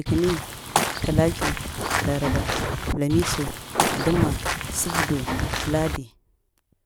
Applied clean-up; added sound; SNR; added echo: none; Walk, footsteps / Bird vocalization, bird call, bird song + Scratching (performance technique); -2 dB; none.